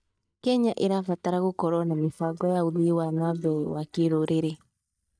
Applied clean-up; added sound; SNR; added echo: neural mask model DeepFilterNet 3.